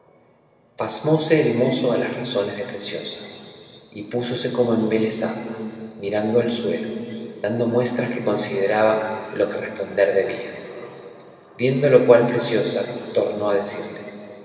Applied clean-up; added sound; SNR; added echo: none; none; none; reverberation time 2.9 s.